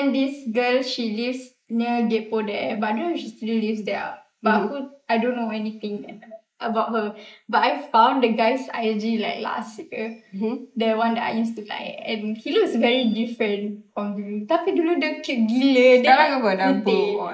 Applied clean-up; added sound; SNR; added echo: neural mask model Resemble Enhance denoiser.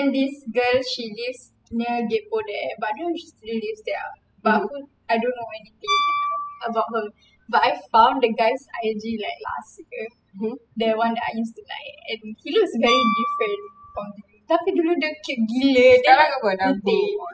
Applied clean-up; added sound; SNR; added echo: classical method spectral subtraction.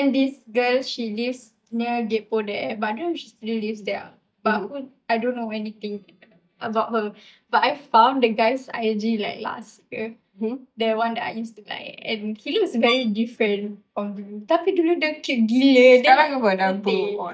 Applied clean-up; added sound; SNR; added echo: neural mask model DeepFilterNet 3.